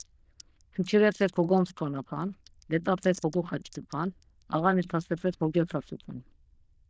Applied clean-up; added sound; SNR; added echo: neural diffusion model UNIVERSE++.